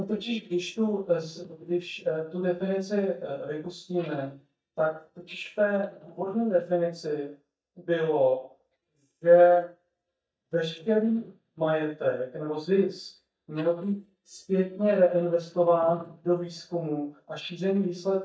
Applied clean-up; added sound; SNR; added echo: neural mask model DeepFilterNet 3.